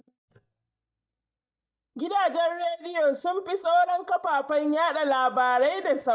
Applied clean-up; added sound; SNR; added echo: neural mask model DeepFilterNet 3.